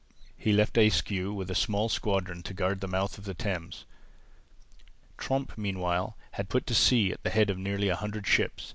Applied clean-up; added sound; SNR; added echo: none; none; none; none.